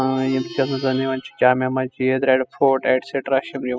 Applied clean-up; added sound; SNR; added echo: classical method spectral subtraction.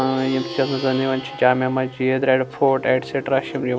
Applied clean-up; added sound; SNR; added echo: none; Plucked string instrument; 15 dB; none.